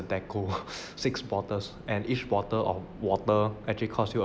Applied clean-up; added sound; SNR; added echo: none; none; none; none.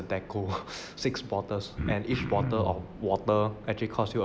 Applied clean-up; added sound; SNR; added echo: none; Cough; 4 dB; none.